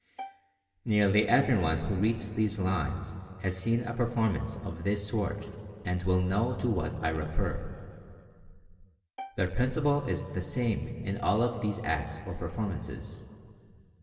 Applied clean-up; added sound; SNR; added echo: none; Bowed string instrument; 18 dB; reverberation time 2.9 s.